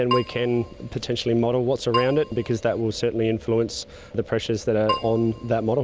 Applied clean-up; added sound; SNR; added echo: none; Keyboard (musical); 8 dB; none.